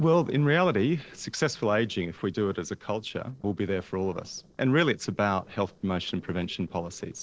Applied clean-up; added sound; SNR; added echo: neural separator model SepFormer DNS4.